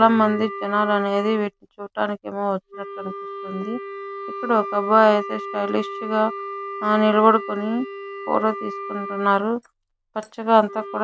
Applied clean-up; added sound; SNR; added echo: none; Wind instrument, woodwind instrument; 11 dB; none.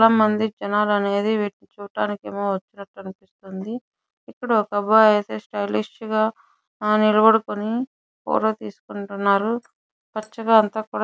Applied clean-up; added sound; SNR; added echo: none; none; none; none.